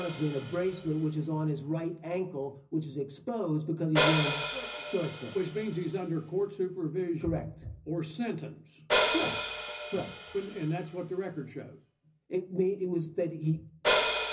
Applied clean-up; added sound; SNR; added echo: none; Hi-hat; -2 dB; reverberation time 0.4 s.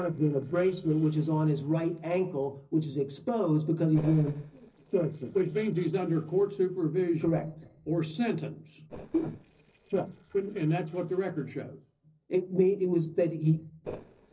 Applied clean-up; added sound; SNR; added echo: neural separator model SepFormer DNS4.